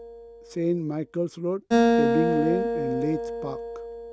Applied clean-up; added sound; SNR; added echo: none; Acoustic guitar; -3 dB; none.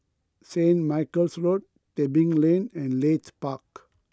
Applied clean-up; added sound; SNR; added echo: none; none; none; none.